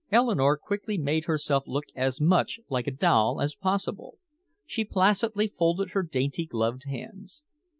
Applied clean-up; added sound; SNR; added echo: none; none; none; none.